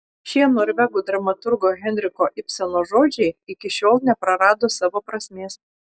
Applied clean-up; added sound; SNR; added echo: classical method log-MMSE.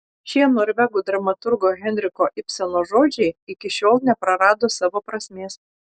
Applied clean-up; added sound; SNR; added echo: neural mask model Resemble Enhance denoiser.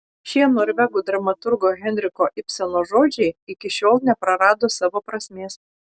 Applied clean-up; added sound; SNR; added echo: none; Bowed string instrument; 20 dB; none.